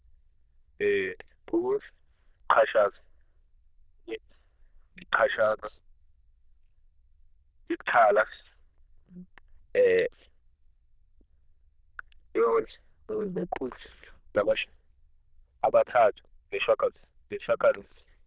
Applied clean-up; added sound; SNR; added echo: neural diffusion model UNIVERSE++.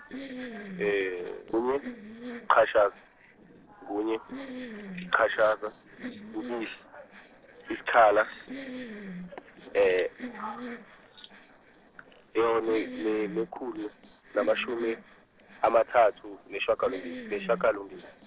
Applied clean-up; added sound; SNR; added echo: neural separator model SepFormer DNS4.